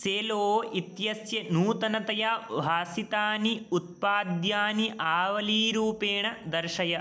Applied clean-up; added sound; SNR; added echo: none; none; none; none.